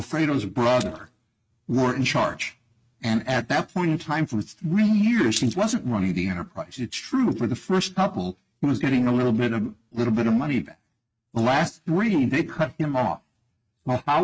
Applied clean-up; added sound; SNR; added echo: neural mask model RNNoise.